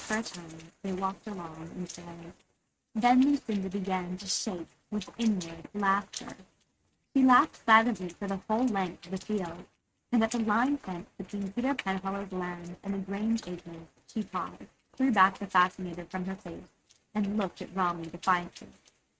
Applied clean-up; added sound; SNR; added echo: neural mask model RNNoise.